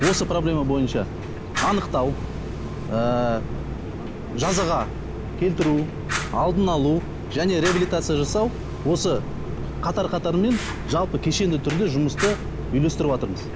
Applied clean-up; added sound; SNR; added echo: none; Fire; 5 dB; none.